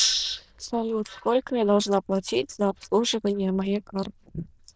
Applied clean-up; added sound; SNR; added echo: neural diffusion model UNIVERSE++.